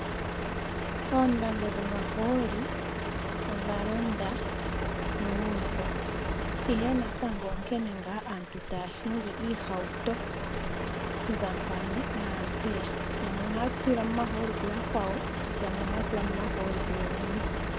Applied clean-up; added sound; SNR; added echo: none; Truck; -1 dB; none.